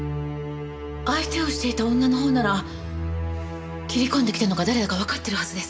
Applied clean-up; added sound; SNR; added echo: none; none; none; none.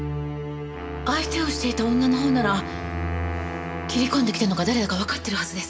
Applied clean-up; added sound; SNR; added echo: none; Wind instrument, woodwind instrument; 13 dB; none.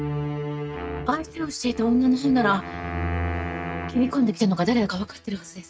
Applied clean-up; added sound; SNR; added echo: neural mask model RNNoise.